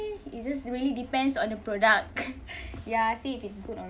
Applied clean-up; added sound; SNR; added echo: none; none; none; none.